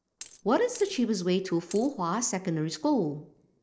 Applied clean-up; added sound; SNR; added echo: neural separator model SepFormer DNS4.